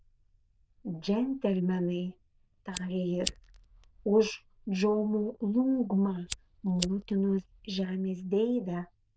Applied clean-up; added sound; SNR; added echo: neural diffusion model UNIVERSE++.